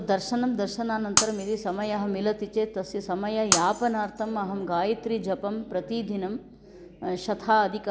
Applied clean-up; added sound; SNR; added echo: none; Shatter; 3 dB; none.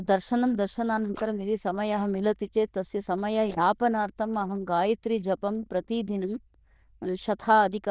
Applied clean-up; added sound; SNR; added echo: neural diffusion model UNIVERSE++.